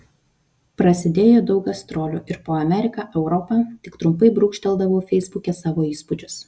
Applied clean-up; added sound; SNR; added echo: none; none; none; none.